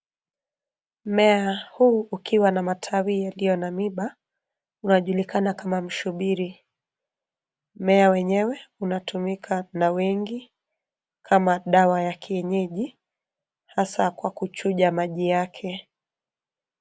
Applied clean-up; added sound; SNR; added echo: none; none; none; none.